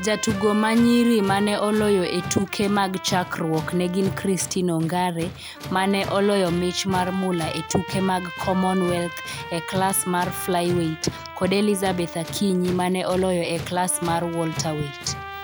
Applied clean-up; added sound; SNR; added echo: none; Trumpet + Tools; 11 dB; none.